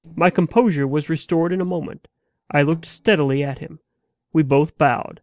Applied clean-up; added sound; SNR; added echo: neural separator model SepFormer DNS4.